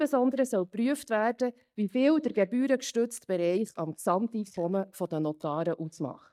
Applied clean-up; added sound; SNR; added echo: neural mask model DeepFilterNet 3.